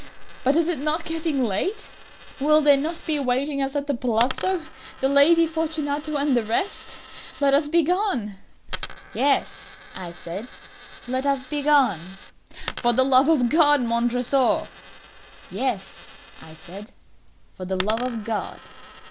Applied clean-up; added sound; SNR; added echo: none; Coin (dropping); 15 dB; none.